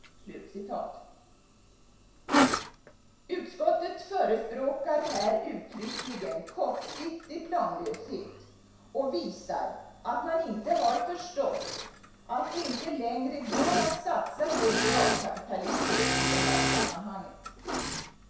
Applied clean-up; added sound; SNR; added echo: none; Engine / Mechanisms; 1 dB; reverberation time 0.7 s.